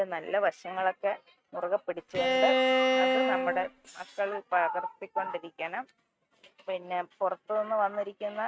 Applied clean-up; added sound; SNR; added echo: neural mask model RNNoise.